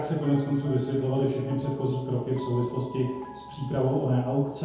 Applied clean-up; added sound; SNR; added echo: none; Piano; 15 dB; reverberation time 1.0 s.